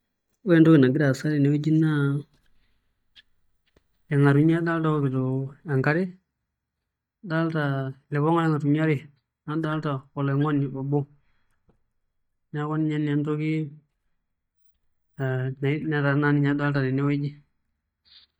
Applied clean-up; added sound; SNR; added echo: neural mask model DeepFilterNet 3.